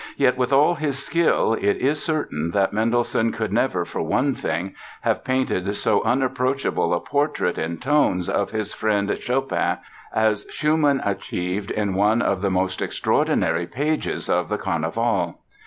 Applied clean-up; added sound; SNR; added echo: none; none; none; none.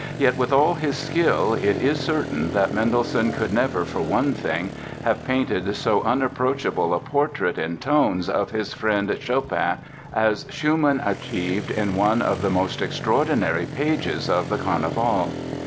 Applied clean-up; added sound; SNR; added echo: none; Motorcycle; 10 dB; none.